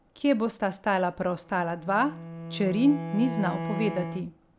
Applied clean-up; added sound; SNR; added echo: none; Bowed string instrument; 9 dB; none.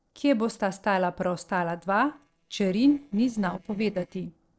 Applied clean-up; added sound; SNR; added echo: neural separator model SepFormer DNS4.